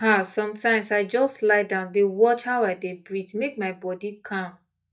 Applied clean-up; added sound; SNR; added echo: neural mask model DeepFilterNet 3.